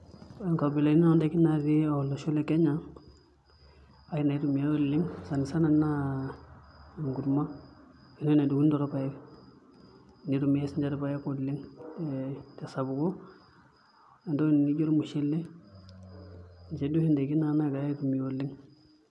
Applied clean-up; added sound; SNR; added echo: none; none; none; none.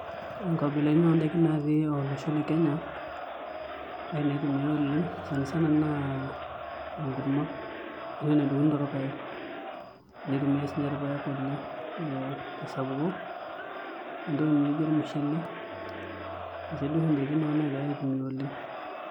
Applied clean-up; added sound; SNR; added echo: none; Crowd; 9 dB; none.